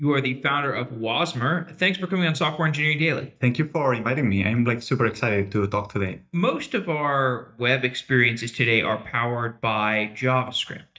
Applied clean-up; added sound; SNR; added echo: neural mask model DeepFilterNet 3.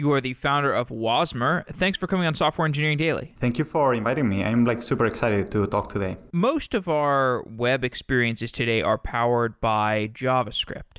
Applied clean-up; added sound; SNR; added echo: none; none; none; none.